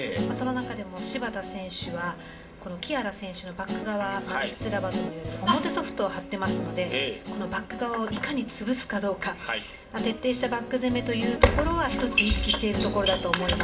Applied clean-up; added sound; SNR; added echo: none; Guitar; 7 dB; reverberation time 0.4 s.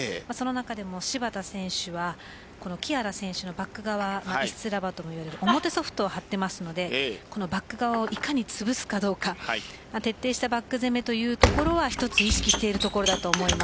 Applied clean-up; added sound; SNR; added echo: none; none; none; none.